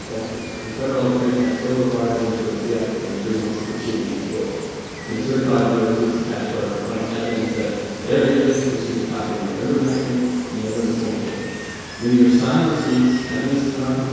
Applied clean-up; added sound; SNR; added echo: none; Water; 13 dB; reverberation time 2.0 s.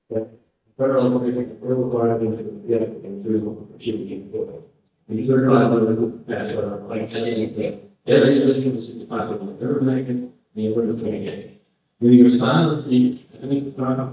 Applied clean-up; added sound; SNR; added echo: neural mask model DeepFilterNet 3.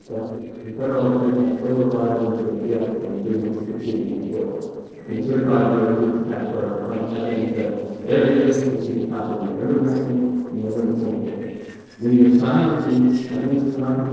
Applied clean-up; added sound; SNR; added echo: neural separator model SepFormer DNS4.